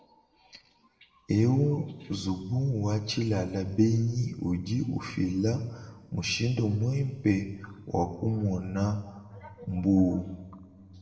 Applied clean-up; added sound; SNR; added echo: none; none; none; reverberation time 1.5 s.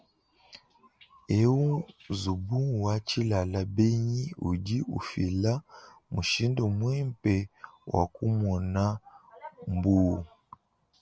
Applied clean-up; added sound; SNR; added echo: none; none; none; none.